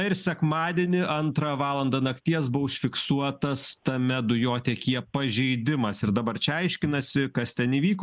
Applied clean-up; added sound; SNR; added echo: none; none; none; none.